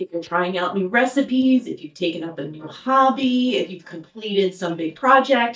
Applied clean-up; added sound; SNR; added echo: neural mask model DeepFilterNet 3.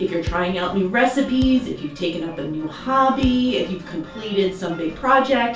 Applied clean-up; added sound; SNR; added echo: none; Thump, thud; 14 dB; reverberation time 0.3 s.